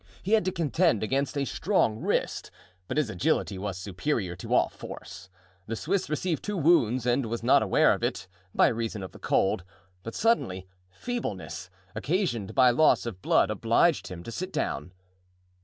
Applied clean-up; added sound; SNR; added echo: none; none; none; none.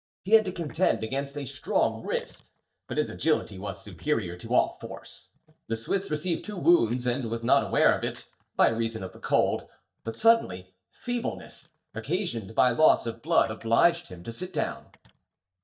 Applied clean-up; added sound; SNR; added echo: neural mask model DeepFilterNet 3.